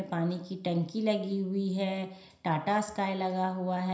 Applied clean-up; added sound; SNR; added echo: none; none; none; reverberation time 0.5 s.